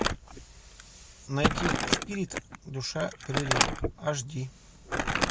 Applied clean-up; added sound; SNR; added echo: none; Crumpling, crinkling; -4 dB; none.